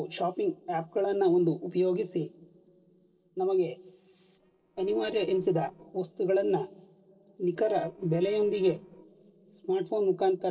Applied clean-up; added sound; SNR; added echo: neural separator model SepFormer DNS4.